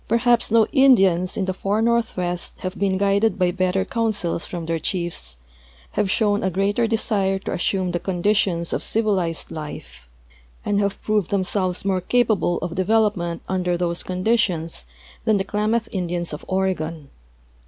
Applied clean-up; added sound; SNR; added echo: none; none; none; none.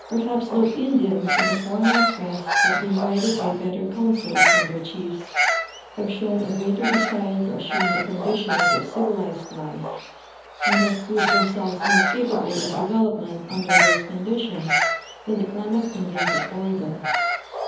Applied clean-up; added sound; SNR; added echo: none; Bird vocalization, bird call, bird song; 0 dB; reverberation time 1.3 s.